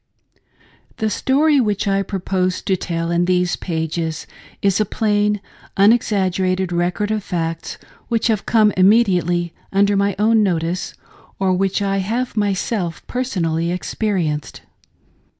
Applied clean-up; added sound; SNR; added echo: none; none; none; none.